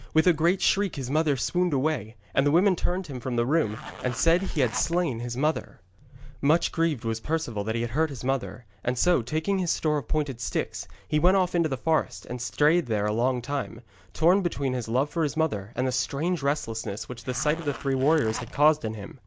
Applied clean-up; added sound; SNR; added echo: none; Zipper (clothing); 15 dB; none.